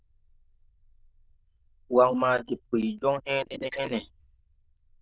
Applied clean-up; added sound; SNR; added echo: neural diffusion model UNIVERSE++.